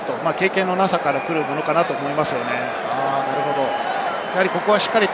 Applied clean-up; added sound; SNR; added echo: none; none; none; none.